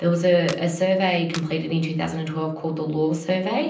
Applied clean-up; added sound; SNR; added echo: none; Clapping; 18 dB; reverberation time 0.6 s.